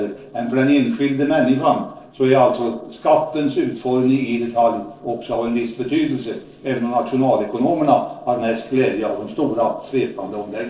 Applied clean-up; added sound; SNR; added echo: neural separator model SepFormer DNS4.